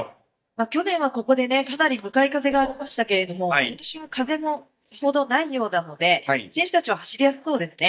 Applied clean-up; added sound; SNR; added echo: neural mask model DeepFilterNet 3.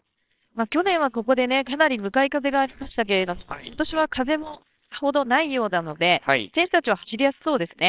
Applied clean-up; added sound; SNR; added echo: neural separator model SepFormer WHAMR!.